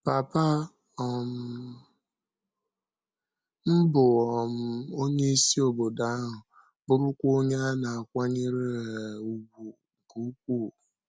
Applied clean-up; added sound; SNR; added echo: none; none; none; none.